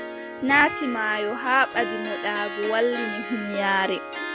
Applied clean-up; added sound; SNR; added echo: none; Harp; 7 dB; none.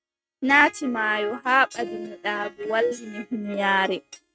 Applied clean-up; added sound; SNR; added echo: neural mask model RNNoise.